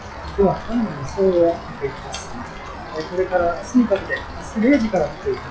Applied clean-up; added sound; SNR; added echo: classical method WPE with log-MMSE.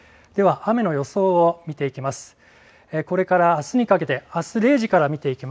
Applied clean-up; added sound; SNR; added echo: none; none; none; none.